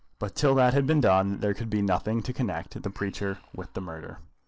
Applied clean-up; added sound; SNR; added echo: neural separator model SepFormer DNS4.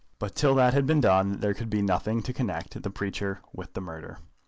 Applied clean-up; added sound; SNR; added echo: none; none; none; none.